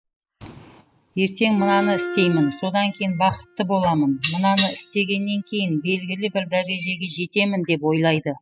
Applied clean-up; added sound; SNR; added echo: classical method spectral subtraction.